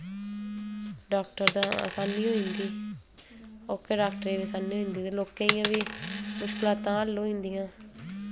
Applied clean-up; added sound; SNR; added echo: none; Coin (dropping); 7 dB; none.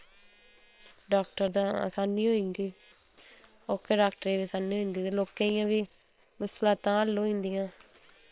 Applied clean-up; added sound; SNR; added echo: neural separator model SepFormer WHAM!.